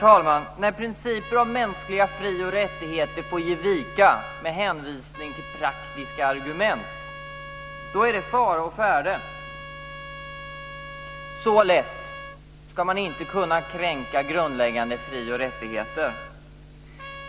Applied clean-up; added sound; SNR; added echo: none; Trumpet; 14 dB; none.